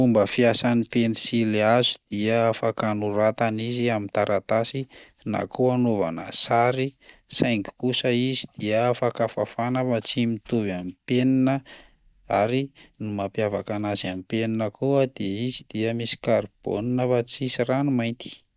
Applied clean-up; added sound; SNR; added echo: neural mask model DeepFilterNet 3.